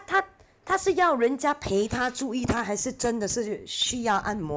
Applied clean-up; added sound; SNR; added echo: none; none; none; none.